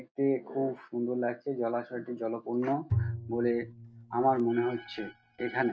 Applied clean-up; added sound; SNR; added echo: neural mask model RNNoise.